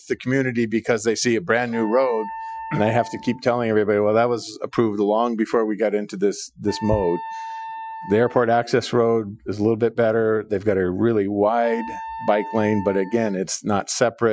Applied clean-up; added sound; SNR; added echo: classical method Wiener filter.